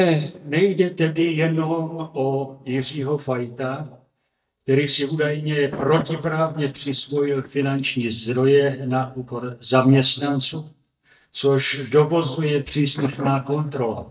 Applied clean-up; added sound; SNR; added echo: neural mask model DeepFilterNet 3.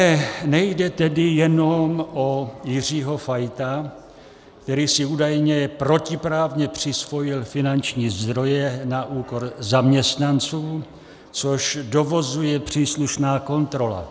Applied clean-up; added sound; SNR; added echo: none; none; none; none.